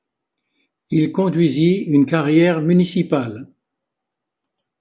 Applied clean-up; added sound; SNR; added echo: none; none; none; none.